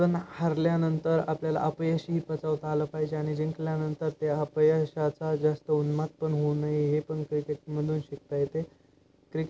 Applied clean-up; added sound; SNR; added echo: none; none; none; none.